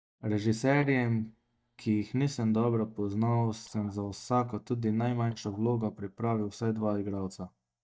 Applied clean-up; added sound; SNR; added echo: neural mask model DeepFilterNet 3.